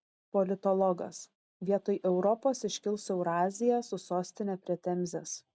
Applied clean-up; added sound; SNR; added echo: none; none; none; none.